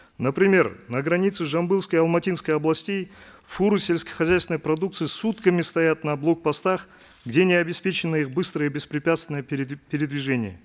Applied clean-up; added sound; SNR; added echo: none; none; none; none.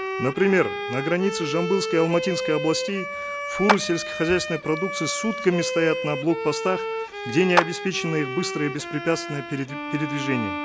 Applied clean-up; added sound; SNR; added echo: none; Bowed string instrument + Clapping; 4 dB; none.